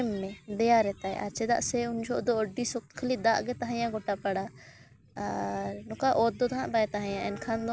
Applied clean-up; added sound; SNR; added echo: none; none; none; none.